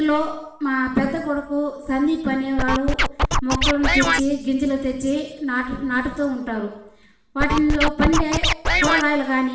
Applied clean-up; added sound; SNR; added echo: none; Scratching (performance technique); -2 dB; reverberation time 0.8 s.